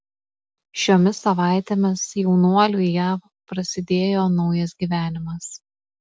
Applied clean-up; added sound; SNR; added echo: none; none; none; none.